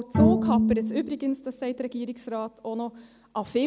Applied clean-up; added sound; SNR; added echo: none; Bowed string instrument; -3 dB; none.